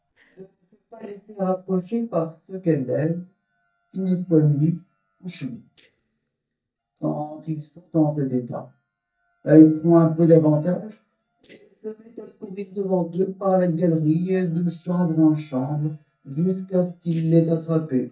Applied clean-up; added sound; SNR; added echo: neural mask model DeepFilterNet 3.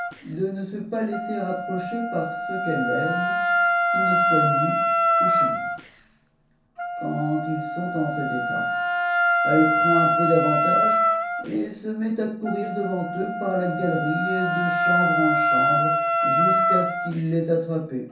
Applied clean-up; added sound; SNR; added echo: none; Wind instrument, woodwind instrument; -4 dB; reverberation time 0.6 s.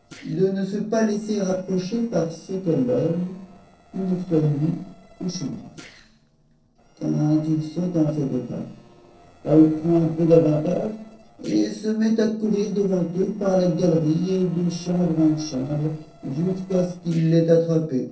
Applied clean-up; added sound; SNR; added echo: neural separator model SepFormer DNS4.